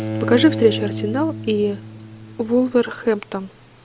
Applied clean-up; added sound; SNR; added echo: none; Bowed string instrument; 8 dB; none.